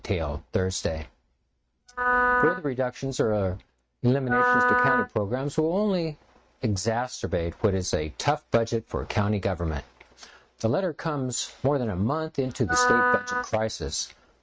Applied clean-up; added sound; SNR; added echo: neural mask model RNNoise.